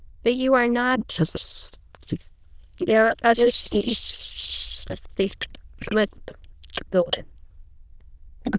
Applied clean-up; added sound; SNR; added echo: neural diffusion model UNIVERSE++.